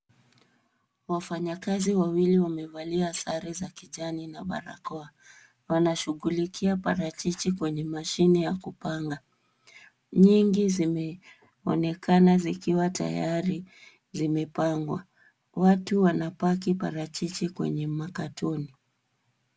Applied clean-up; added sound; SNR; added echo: none; none; none; none.